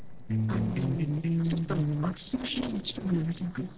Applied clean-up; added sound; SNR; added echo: neural separator model SepFormer DNS4.